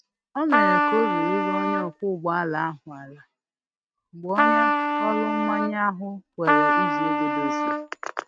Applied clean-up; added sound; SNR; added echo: neural mask model RNNoise.